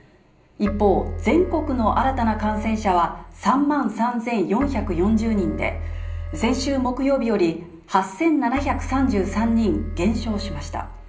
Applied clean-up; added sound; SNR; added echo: none; Keyboard (musical); 9 dB; reverberation time 0.5 s.